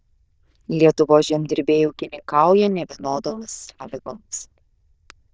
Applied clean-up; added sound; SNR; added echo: neural diffusion model UNIVERSE++.